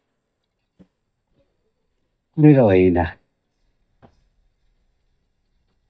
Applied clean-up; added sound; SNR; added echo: neural mask model DeepFilterNet 3.